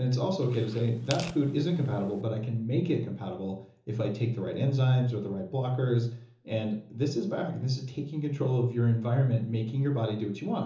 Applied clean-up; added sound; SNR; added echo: none; Tearing; 16 dB; reverberation time 0.6 s.